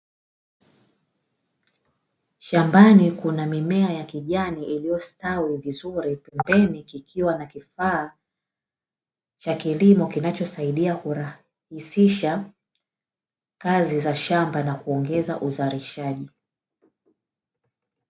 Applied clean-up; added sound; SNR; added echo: none; none; none; none.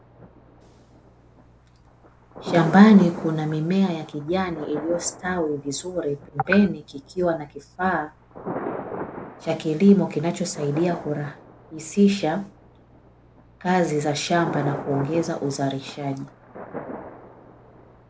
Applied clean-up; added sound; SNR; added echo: none; Thunder; 14 dB; none.